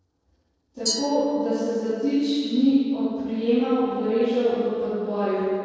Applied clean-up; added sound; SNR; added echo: neural separator model SepFormer DNS4.